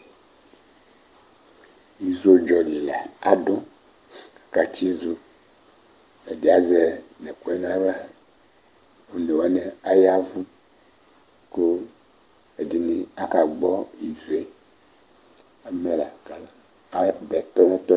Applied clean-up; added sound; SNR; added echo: none; none; none; none.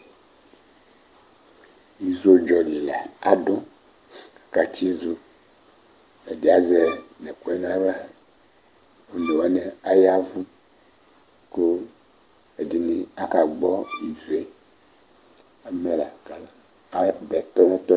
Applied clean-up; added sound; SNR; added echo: none; Bowed string instrument; 15 dB; none.